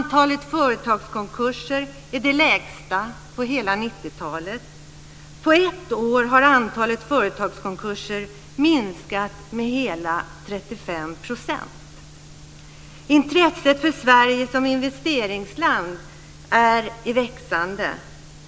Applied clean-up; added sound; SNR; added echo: none; none; none; none.